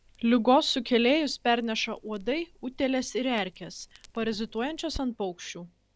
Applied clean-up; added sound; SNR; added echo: neural separator model SepFormer DNS4.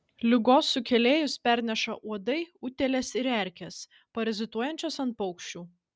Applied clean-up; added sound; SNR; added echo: none; none; none; none.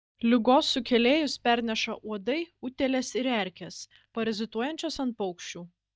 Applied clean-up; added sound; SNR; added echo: neural mask model DeepFilterNet 3.